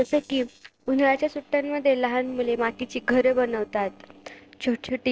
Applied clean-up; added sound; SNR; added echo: neural separator model SepFormer DNS4.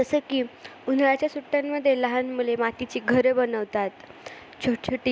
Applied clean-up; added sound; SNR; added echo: none; none; none; none.